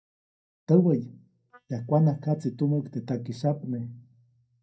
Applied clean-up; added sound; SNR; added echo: neural mask model DeepFilterNet 3.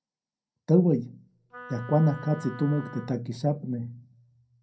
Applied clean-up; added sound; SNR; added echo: none; Wind instrument, woodwind instrument; 17 dB; reverberation time 0.2 s.